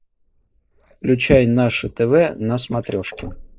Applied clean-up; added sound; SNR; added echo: neural mask model Resemble Enhance denoiser.